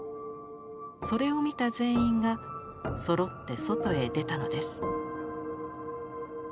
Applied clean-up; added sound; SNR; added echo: none; none; none; none.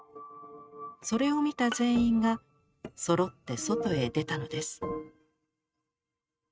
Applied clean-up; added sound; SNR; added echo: neural mask model RNNoise.